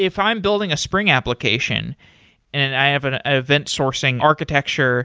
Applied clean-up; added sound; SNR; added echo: none; none; none; none.